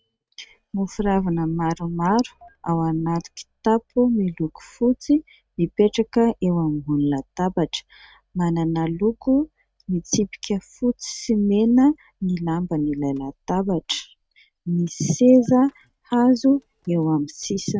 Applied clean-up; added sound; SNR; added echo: neural mask model RNNoise.